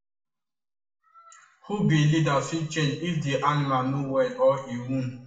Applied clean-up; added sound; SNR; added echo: none; none; none; reverberation time 0.6 s.